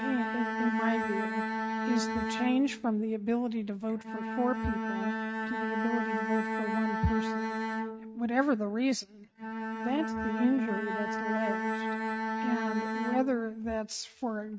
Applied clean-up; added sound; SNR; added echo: neural mask model RNNoise.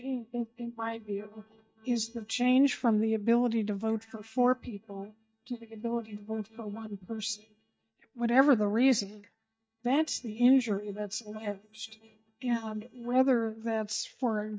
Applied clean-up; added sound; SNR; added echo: neural mask model DeepFilterNet 3.